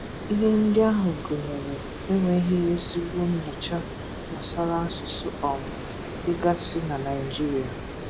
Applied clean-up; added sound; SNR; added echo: none; Water; 8 dB; none.